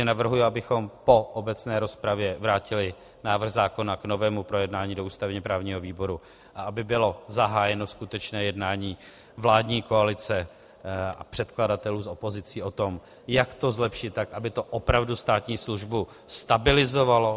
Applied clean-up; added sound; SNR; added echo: none; none; none; none.